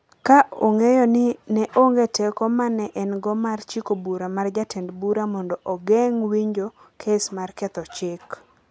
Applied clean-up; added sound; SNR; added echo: none; none; none; none.